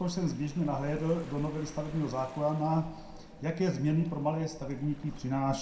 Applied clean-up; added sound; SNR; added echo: none; Waves, surf; 16 dB; reverberation time 0.5 s.